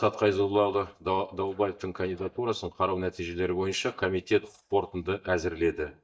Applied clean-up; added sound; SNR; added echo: neural mask model DeepFilterNet 3.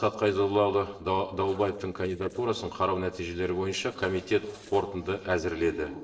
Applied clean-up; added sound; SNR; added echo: neural separator model SepFormer DNS4.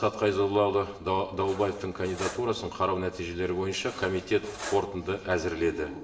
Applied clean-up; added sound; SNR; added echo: none; Cutlery, silverware; 16 dB; reverberation time 0.8 s.